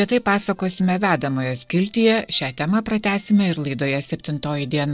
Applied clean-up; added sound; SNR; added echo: neural separator model SepFormer DNS4.